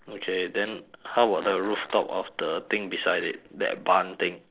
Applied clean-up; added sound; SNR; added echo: neural separator model SepFormer DNS4.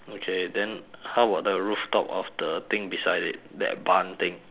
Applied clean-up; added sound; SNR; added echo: none; none; none; none.